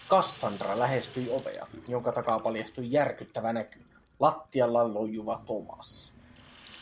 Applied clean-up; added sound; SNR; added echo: none; Sink (filling or washing); 19 dB; none.